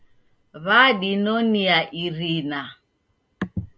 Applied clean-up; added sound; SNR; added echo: none; none; none; none.